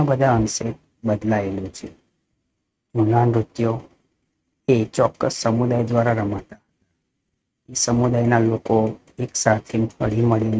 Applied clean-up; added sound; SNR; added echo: neural mask model RNNoise.